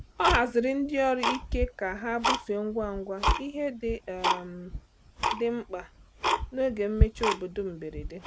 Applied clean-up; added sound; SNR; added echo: none; Tick-tock; 0 dB; none.